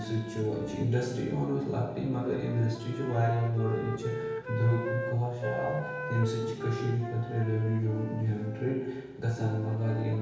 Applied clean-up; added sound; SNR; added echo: none; Wind instrument, woodwind instrument; 9 dB; reverberation time 1.2 s.